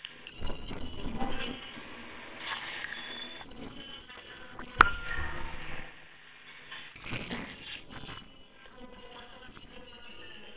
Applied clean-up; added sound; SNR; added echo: neural separator model SepFormer WHAMR!.